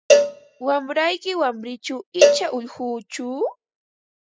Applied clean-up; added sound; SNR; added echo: classical method spectral subtraction.